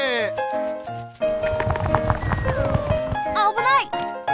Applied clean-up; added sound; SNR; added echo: none; Bird; 1 dB; none.